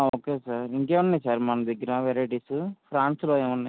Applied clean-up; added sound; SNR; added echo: none; none; none; none.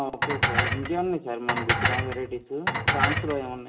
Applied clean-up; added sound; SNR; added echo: none; Dishes, pots, and pans; -4 dB; reverberation time 0.8 s.